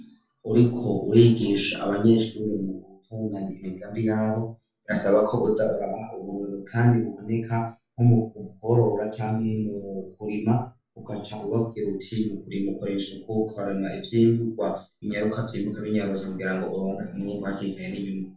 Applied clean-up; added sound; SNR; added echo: none; none; none; reverberation time 0.3 s.